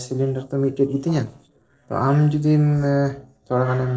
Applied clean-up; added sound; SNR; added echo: neural separator model SepFormer DNS4.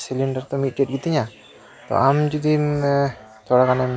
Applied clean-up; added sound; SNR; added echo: none; none; none; none.